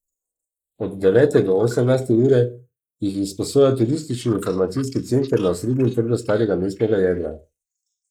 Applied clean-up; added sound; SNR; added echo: neural mask model Resemble Enhance denoiser.